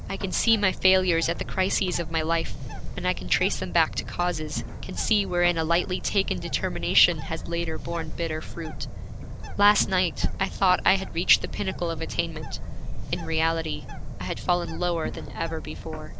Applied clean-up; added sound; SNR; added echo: none; Bird; 4 dB; none.